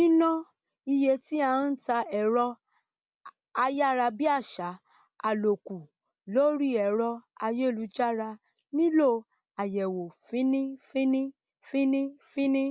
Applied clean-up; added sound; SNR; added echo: none; none; none; none.